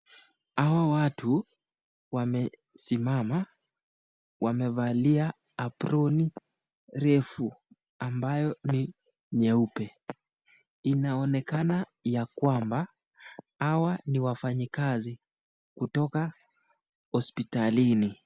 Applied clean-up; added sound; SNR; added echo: none; none; none; none.